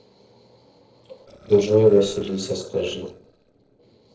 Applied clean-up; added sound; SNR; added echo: neural separator model SepFormer DNS4.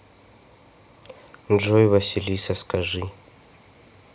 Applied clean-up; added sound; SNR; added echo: none; none; none; none.